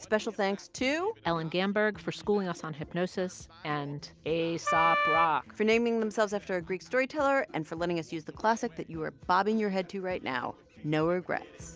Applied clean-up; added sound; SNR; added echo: none; Wind instrument, woodwind instrument; 0 dB; none.